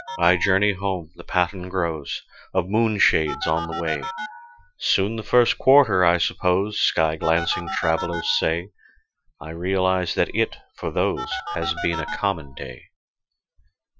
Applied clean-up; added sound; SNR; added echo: classical method Wiener filter.